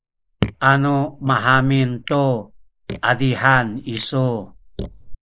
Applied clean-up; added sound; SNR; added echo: neural mask model Resemble Enhance denoiser.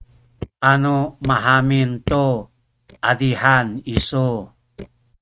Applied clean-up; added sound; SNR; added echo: neural mask model RNNoise.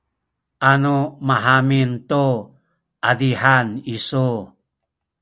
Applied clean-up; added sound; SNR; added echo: none; none; none; none.